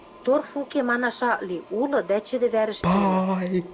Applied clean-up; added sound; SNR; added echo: none; Toilet flush; 3 dB; none.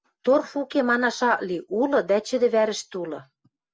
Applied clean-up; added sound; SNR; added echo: none; none; none; none.